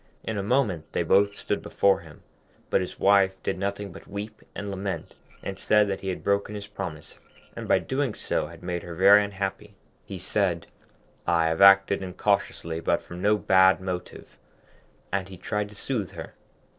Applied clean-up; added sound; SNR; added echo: neural separator model SepFormer DNS4.